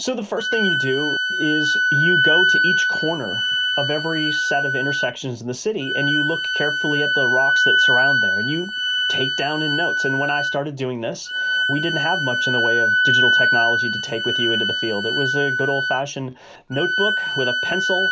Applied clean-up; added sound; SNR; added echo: none; Wind instrument, woodwind instrument; -5 dB; none.